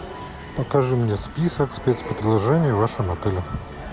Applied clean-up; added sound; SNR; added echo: none; none; none; none.